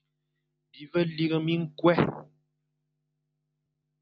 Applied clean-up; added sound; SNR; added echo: none; none; none; none.